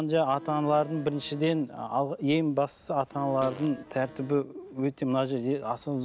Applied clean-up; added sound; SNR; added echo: none; Fart + Accordion; 17 dB; none.